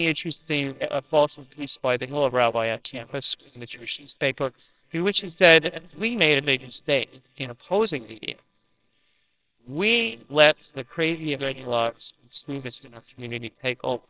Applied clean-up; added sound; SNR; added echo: neural separator model SepFormer WHAMR!.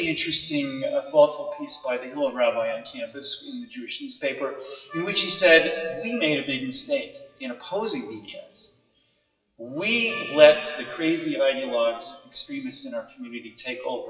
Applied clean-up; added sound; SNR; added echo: classical method WPE with log-MMSE.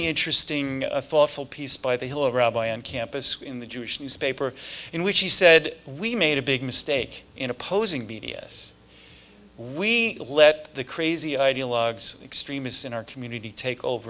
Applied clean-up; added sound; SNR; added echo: none; none; none; none.